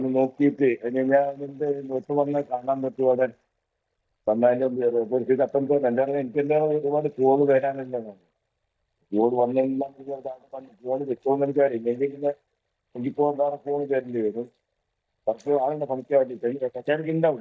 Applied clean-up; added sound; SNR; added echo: neural mask model DeepFilterNet 3.